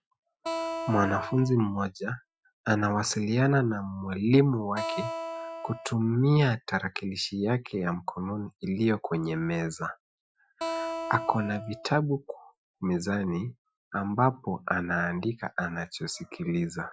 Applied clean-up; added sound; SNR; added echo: classical method Wiener filter.